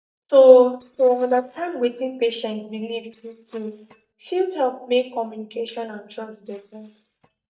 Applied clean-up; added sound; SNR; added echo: neural mask model DeepFilterNet 3.